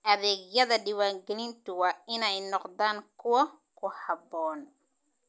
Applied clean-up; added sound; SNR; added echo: none; none; none; none.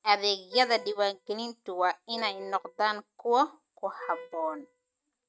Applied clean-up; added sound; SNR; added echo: neural mask model RNNoise.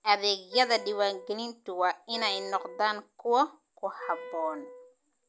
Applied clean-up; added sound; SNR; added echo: none; Wind instrument, woodwind instrument; 15 dB; none.